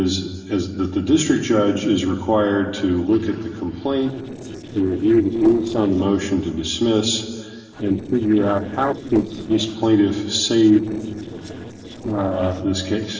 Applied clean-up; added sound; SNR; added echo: neural separator model SepFormer DNS4.